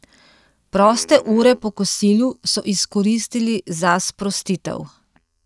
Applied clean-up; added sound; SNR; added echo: neural mask model DeepFilterNet 3.